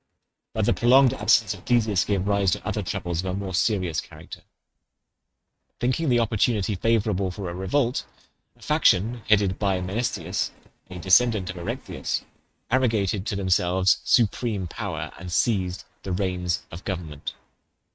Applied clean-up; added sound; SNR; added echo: neural mask model RNNoise.